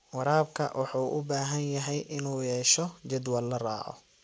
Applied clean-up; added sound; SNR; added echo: none; none; none; none.